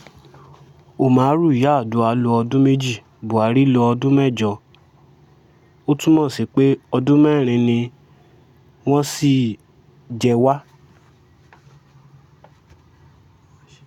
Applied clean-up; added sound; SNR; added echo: none; none; none; none.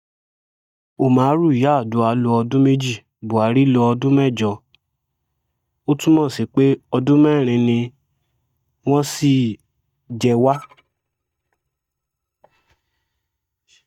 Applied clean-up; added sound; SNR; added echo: neural mask model DeepFilterNet 3.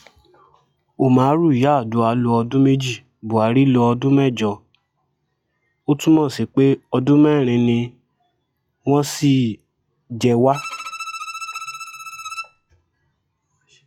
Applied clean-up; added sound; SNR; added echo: classical method log-MMSE.